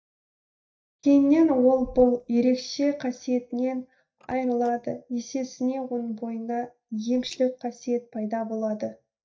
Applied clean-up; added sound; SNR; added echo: neural mask model DeepFilterNet 3.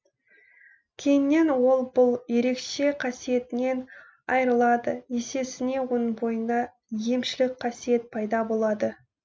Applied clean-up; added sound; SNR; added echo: none; none; none; none.